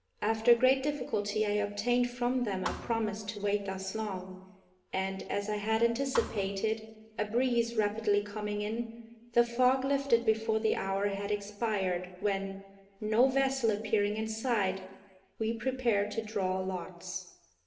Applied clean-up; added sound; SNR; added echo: none; Thump, thud; 12 dB; reverberation time 0.8 s.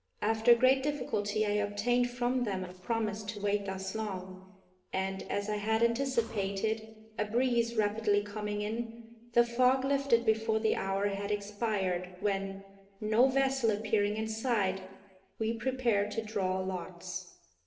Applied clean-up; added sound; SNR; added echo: neural separator model SepFormer DNS4.